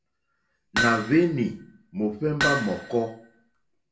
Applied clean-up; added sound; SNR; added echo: none; Hammer; 4 dB; reverberation time 0.3 s.